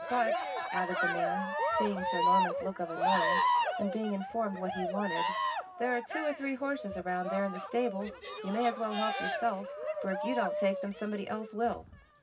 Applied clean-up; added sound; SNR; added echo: none; Cheering; -1 dB; reverberation time 0.4 s.